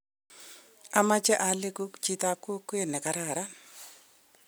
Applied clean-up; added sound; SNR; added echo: none; none; none; none.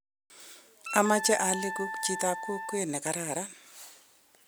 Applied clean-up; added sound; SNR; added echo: none; Wind instrument, woodwind instrument; 6 dB; none.